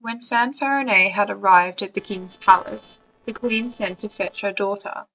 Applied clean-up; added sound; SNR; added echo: neural separator model SepFormer DNS4.